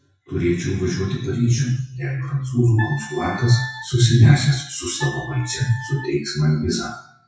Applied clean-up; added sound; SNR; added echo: classical method WPE with log-MMSE.